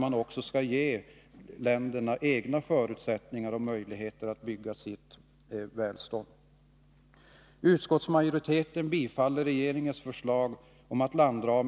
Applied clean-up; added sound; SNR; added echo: none; none; none; none.